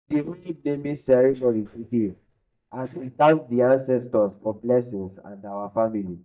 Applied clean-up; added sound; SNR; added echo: neural mask model DeepFilterNet 3.